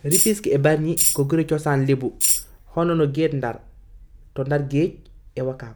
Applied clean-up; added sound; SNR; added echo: none; Tambourine; 0 dB; none.